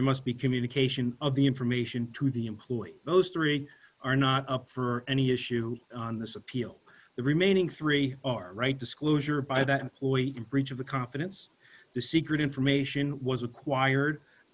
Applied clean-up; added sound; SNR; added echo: none; none; none; none.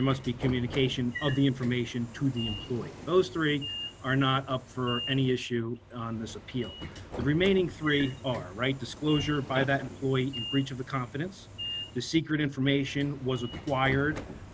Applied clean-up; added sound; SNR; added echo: none; Sliding door / Train; 12 dB; none.